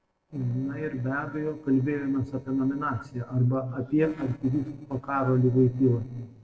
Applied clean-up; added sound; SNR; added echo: neural separator model SepFormer DNS4.